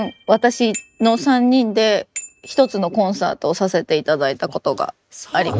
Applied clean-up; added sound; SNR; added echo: neural mask model RNNoise.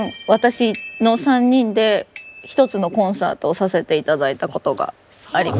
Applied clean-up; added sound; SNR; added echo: none; Bicycle bell; 17 dB; none.